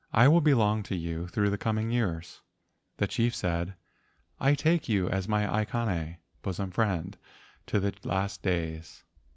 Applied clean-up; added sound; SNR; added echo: none; none; none; none.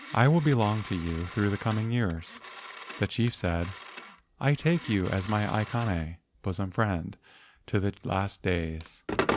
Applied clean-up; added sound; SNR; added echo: none; Telephone; 11 dB; none.